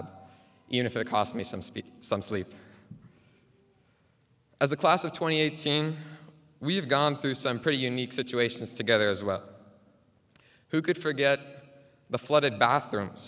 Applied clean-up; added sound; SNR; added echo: none; none; none; none.